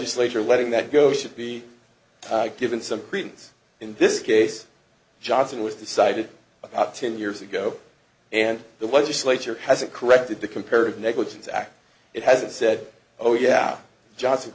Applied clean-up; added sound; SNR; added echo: none; none; none; none.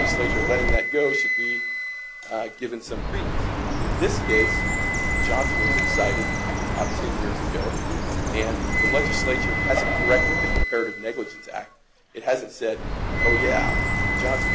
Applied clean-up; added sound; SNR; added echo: none; Chirp, tweet + Wind instrument, woodwind instrument; -5 dB; none.